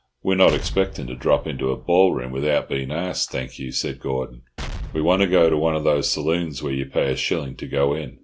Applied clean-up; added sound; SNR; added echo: none; Explosion; 12 dB; none.